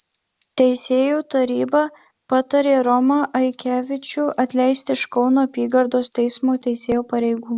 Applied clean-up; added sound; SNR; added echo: none; Bell; 16 dB; none.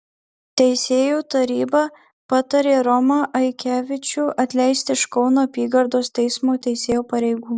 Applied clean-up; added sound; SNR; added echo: none; none; none; none.